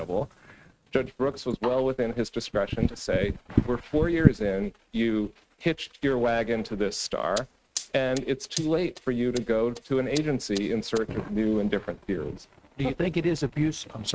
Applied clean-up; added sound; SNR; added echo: neural mask model RNNoise.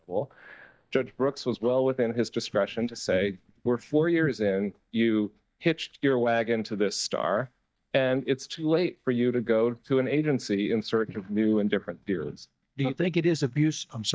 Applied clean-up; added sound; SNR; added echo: neural mask model DeepFilterNet 3.